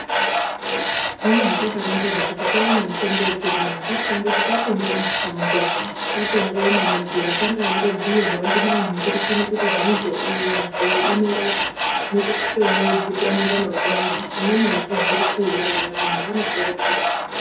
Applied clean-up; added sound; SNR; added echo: none; Tools; -2 dB; reverberation time 1.9 s.